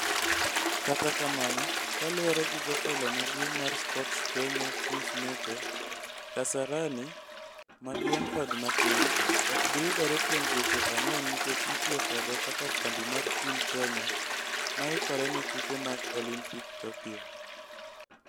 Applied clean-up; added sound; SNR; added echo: none; Toilet flush; -5 dB; none.